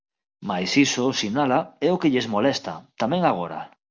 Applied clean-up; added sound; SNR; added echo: none; none; none; none.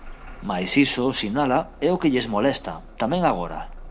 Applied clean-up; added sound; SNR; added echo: none; Engine starting / Bus; 17 dB; none.